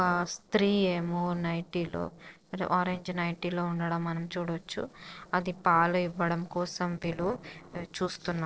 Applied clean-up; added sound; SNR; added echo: neural separator model SepFormer DNS4.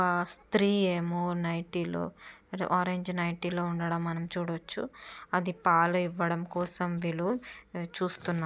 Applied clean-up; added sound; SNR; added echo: none; none; none; none.